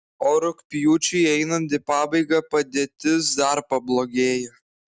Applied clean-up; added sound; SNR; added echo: none; none; none; none.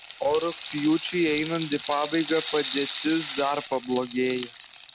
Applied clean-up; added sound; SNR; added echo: none; Rattle (instrument); -4 dB; none.